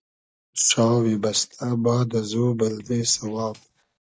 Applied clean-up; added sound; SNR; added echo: neural mask model DeepFilterNet 3.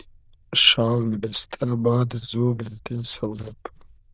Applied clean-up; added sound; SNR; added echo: neural diffusion model UNIVERSE++.